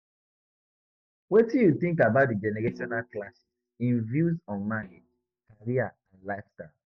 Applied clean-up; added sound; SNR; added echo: neural mask model DeepFilterNet 3.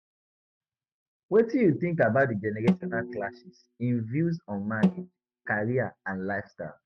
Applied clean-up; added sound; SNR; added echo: neural mask model RNNoise.